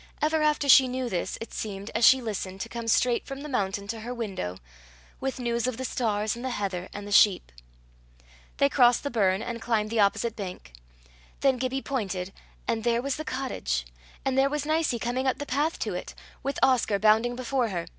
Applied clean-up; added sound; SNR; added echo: none; none; none; none.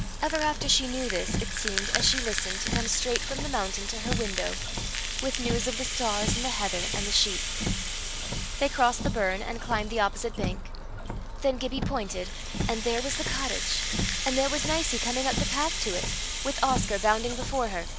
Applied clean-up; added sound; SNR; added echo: none; Rattle (instrument) + Car; 0 dB; none.